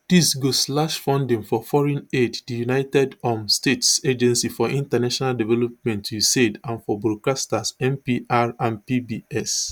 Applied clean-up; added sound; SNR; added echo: none; none; none; none.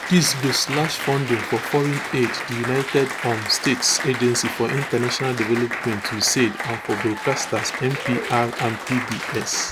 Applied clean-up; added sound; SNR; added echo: none; Applause; 6 dB; none.